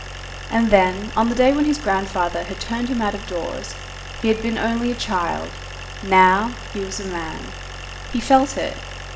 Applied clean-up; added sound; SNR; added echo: none; Idling; 11 dB; reverberation time 0.6 s.